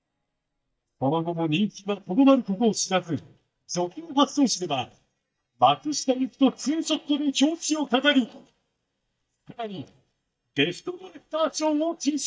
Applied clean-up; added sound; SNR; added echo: neural mask model DeepFilterNet 3.